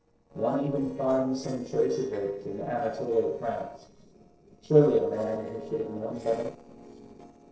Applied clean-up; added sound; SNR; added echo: neural separator model SepFormer DNS4.